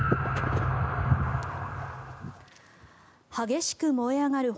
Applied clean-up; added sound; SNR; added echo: none; none; none; none.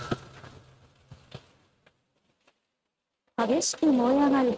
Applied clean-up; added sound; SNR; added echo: neural mask model RNNoise.